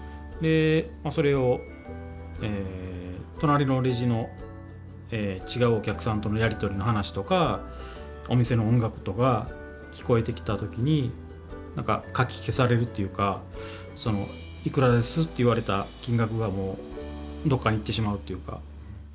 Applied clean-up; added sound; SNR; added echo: none; none; none; none.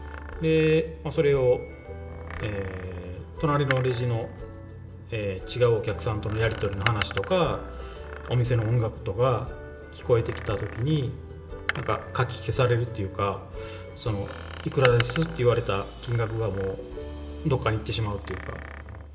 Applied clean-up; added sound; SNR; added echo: none; Door; 14 dB; reverberation time 1.7 s.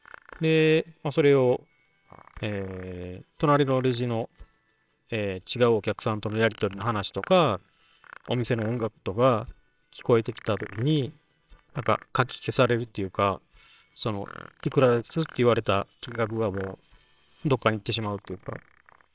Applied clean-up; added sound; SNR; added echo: neural separator model SepFormer WHAMR!.